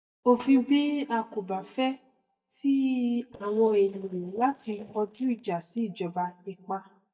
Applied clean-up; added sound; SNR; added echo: neural mask model DeepFilterNet 3.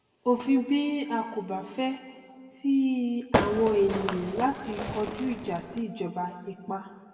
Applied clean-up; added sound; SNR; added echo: none; Fireworks; 3 dB; reverberation time 2.0 s.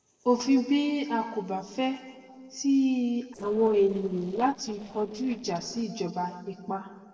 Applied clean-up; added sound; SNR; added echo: neural separator model SepFormer DNS4.